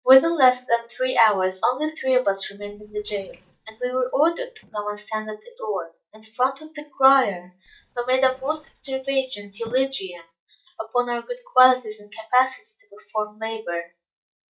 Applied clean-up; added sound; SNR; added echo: neural mask model DeepFilterNet 3.